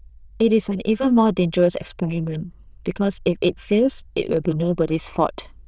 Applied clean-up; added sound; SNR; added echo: neural diffusion model UNIVERSE++.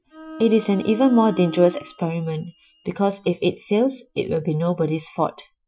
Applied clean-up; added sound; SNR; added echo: classical method Wiener filter.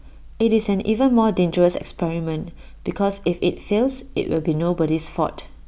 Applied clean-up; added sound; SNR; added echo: none; none; none; none.